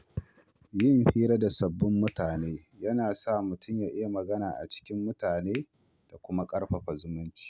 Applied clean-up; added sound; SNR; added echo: none; Finger snapping; 17 dB; none.